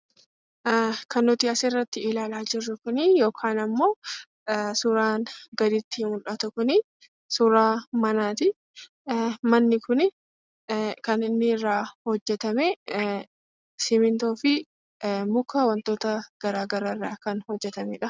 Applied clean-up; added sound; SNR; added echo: none; none; none; none.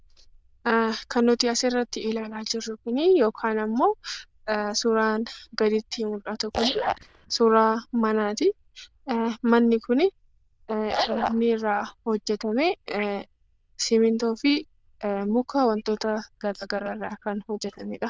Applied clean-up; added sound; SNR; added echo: neural diffusion model UNIVERSE++.